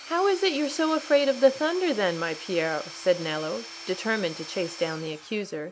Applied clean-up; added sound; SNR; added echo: none; Tools / Domestic sounds, home sounds; 15 dB; none.